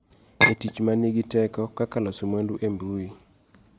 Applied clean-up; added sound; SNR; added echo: none; Chink, clink; -4 dB; none.